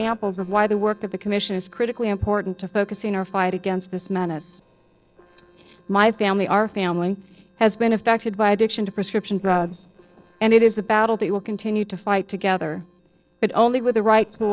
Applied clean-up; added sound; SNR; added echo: neural separator model SepFormer DNS4.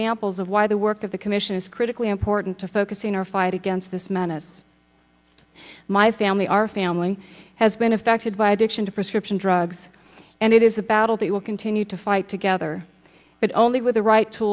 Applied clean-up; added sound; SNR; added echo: none; none; none; none.